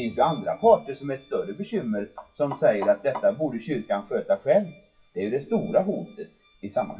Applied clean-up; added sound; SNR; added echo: classical method WPE with log-MMSE.